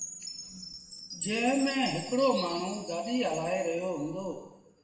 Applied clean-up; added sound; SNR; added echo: none; Chime; 12 dB; reverberation time 1.0 s.